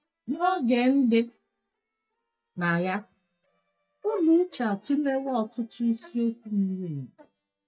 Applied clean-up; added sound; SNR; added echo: neural mask model DeepFilterNet 3.